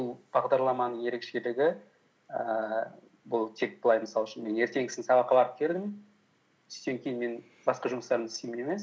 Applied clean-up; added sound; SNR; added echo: none; none; none; none.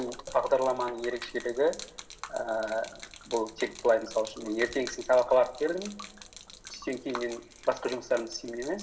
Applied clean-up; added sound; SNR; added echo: none; Gurgling / Liquid; 16 dB; reverberation time 1.3 s.